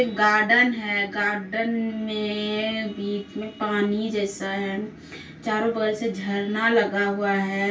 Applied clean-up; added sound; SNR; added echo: none; none; none; reverberation time 0.2 s.